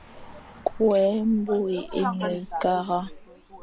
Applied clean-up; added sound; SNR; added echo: none; Car passing by; 19 dB; none.